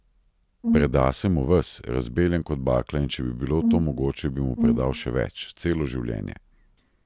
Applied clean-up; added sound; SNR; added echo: none; Brass instrument; 1 dB; none.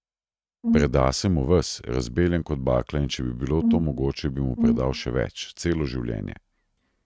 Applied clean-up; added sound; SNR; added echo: neural mask model RNNoise.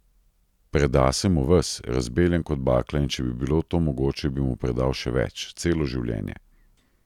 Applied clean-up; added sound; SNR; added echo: none; none; none; none.